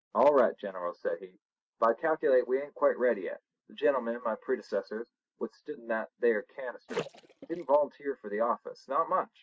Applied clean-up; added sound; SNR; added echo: neural mask model RNNoise.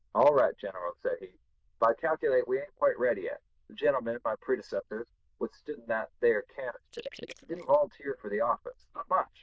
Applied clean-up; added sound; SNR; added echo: neural diffusion model UNIVERSE++.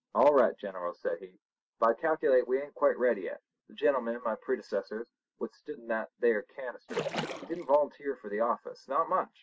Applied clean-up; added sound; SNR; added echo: none; Splash, splatter; 7 dB; none.